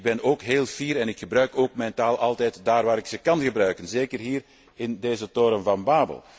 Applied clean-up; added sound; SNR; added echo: none; none; none; none.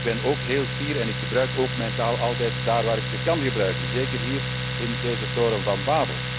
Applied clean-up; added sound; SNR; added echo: none; Domestic sounds, home sounds; 1 dB; none.